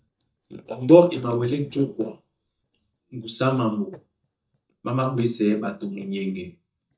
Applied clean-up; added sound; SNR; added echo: neural mask model DeepFilterNet 3.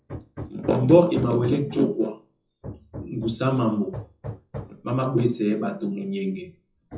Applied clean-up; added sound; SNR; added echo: classical method WPE with log-MMSE.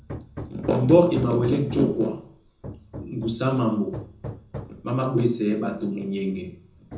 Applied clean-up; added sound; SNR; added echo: none; Hammer; 15 dB; reverberation time 0.6 s.